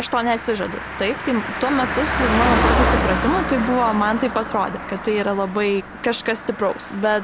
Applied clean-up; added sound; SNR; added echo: none; Car passing by; 2 dB; none.